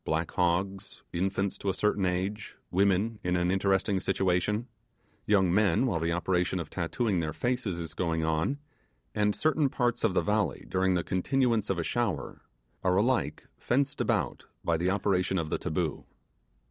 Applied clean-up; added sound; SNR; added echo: neural separator model SepFormer DNS4.